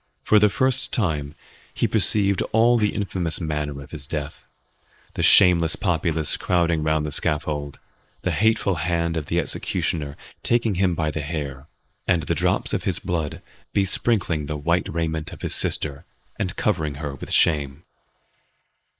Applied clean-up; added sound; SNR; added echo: neural mask model Resemble Enhance denoiser.